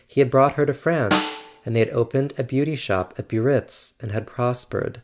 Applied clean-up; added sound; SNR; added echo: none; Snare drum; 8 dB; none.